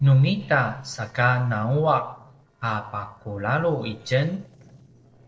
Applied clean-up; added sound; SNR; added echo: neural separator model SepFormer DNS4.